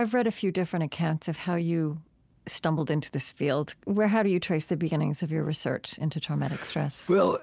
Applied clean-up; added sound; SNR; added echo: none; none; none; none.